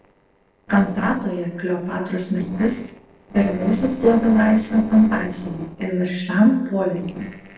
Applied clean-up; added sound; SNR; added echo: neural separator model SepFormer DNS4.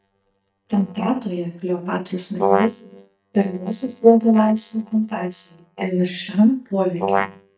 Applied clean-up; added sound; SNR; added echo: neural mask model DeepFilterNet 3.